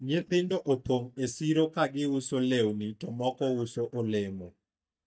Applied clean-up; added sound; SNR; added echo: neural mask model DeepFilterNet 3.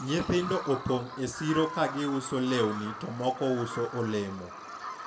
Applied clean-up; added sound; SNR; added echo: none; Bird vocalization, bird call, bird song; 10 dB; reverberation time 0.6 s.